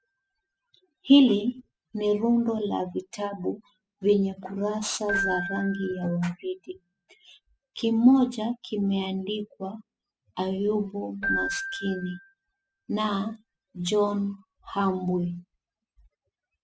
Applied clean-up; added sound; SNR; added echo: classical method spectral subtraction.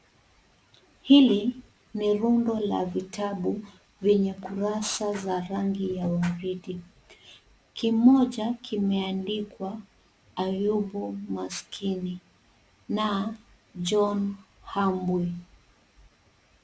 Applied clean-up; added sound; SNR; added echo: none; none; none; none.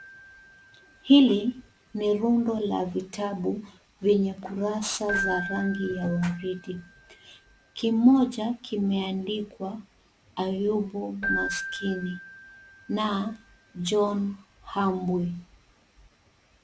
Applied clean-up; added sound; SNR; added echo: none; Keyboard (musical); 13 dB; none.